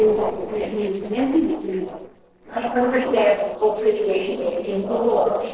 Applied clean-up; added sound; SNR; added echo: neural separator model SepFormer DNS4.